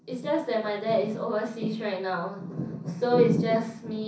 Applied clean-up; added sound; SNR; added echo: none; none; none; reverberation time 0.6 s.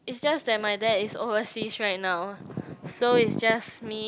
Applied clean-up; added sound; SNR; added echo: none; none; none; none.